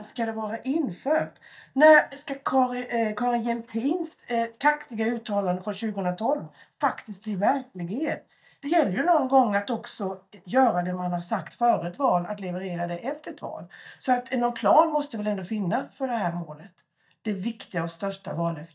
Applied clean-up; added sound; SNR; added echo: neural mask model DeepFilterNet 3.